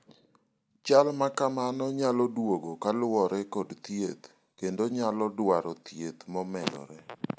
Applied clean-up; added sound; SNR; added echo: none; none; none; none.